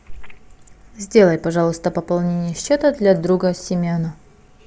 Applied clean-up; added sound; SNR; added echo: none; none; none; none.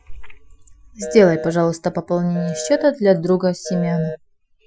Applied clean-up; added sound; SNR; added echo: classical method Wiener filter.